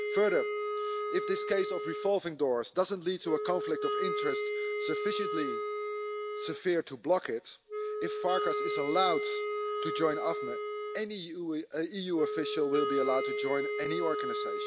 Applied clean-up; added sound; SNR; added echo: none; Wind instrument, woodwind instrument; 2 dB; none.